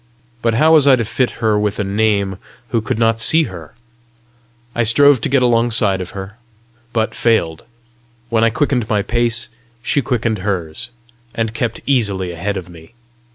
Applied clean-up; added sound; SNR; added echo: none; none; none; none.